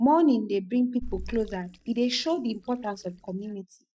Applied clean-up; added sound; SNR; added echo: neural mask model DeepFilterNet 3.